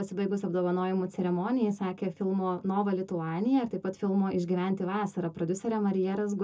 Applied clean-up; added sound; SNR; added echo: none; none; none; reverberation time 0.2 s.